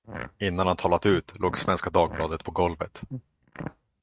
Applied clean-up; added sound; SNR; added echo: neural mask model RNNoise.